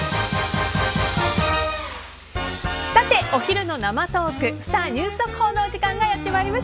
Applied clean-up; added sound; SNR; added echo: none; Drum; 19 dB; none.